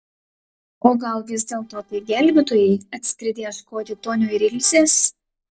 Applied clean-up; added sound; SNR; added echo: neural separator model SepFormer DNS4.